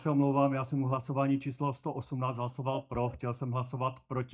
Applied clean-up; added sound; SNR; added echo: neural mask model DeepFilterNet 3.